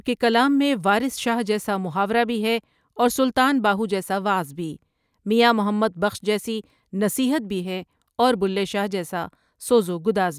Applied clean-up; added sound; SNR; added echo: none; none; none; none.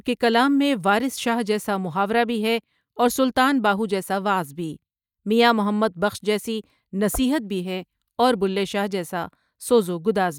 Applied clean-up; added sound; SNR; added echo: neural mask model DeepFilterNet 3.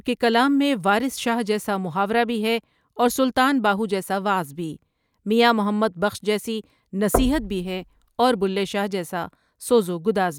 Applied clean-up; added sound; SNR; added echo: none; Knock / Wood; 8 dB; none.